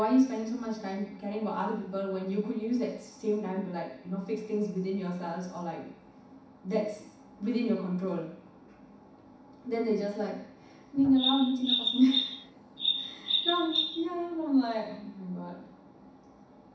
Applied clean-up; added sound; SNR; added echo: none; Bird vocalization, bird call, bird song; 0 dB; reverberation time 0.7 s.